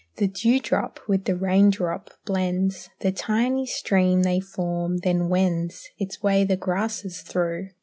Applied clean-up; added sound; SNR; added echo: none; none; none; none.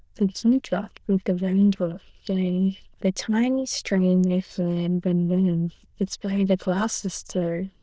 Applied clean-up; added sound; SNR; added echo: neural diffusion model UNIVERSE++.